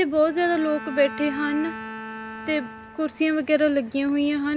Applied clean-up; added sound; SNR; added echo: none; Bowed string instrument; 14 dB; none.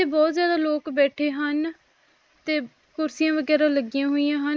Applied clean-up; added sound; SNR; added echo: neural mask model Resemble Enhance denoiser.